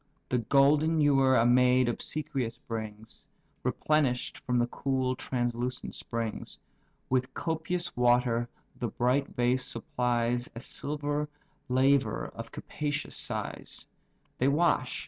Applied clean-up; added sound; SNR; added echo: none; none; none; none.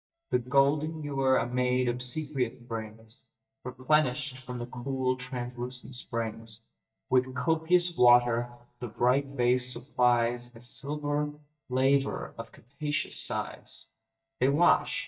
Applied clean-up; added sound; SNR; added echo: neural mask model DeepFilterNet 3.